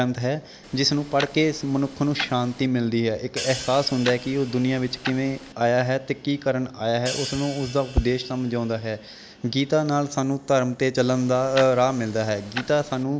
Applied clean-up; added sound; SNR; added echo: none; Tick-tock + Hi-hat; 14 dB; none.